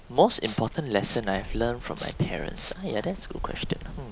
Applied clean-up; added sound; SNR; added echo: none; Respiratory sounds + Wind; 9 dB; none.